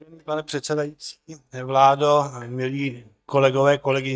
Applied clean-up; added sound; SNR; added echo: neural mask model DeepFilterNet 3.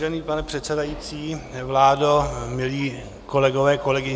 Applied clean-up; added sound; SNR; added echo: none; none; none; none.